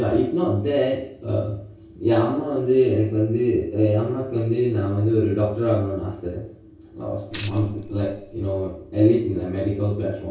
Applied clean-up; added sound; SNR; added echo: none; Tambourine; 1 dB; reverberation time 0.6 s.